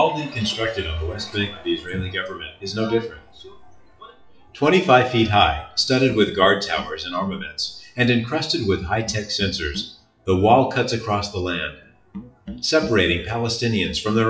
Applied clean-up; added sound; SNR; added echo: classical method WPE with log-MMSE.